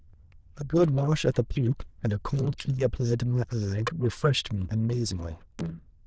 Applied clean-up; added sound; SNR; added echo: neural diffusion model UNIVERSE++.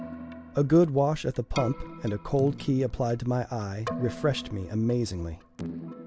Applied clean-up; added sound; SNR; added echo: none; Keyboard (musical); 13 dB; none.